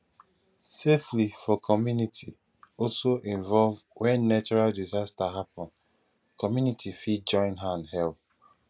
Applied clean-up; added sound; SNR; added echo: none; none; none; none.